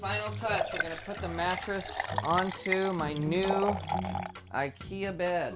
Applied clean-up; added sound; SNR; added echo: none; Liquid; 5 dB; none.